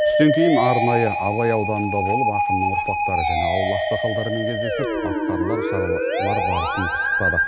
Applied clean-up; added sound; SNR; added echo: none; Musical instrument; -2 dB; none.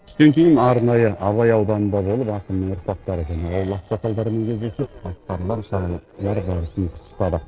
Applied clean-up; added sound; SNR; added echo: neural separator model SepFormer DNS4.